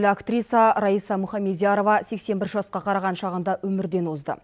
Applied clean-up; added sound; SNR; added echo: none; none; none; none.